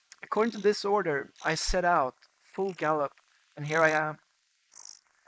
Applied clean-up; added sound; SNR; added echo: neural mask model Resemble Enhance denoiser.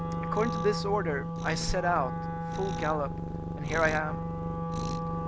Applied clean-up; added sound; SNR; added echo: none; Wind instrument, woodwind instrument + Cat; 1 dB; none.